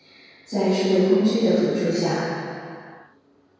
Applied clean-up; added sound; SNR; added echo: none; none; none; reverberation time 2.2 s.